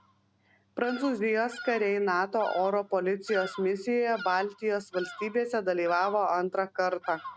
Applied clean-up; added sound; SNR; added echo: none; Bird vocalization, bird call, bird song; 16 dB; none.